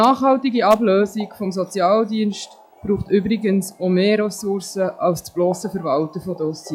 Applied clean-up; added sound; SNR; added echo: classical method log-MMSE.